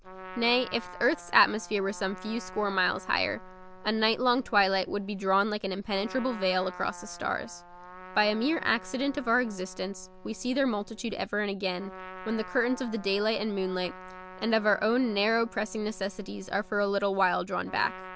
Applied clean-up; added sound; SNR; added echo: none; Trumpet; 18 dB; none.